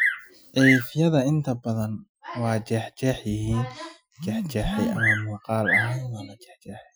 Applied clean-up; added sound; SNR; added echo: classical method Wiener filter.